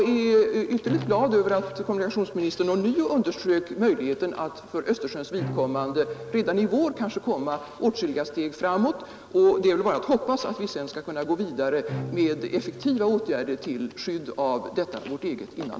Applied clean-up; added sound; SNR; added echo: none; Bowed string instrument; 15 dB; none.